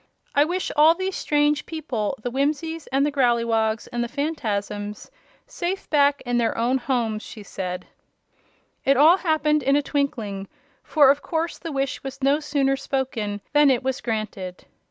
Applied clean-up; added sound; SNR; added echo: none; none; none; none.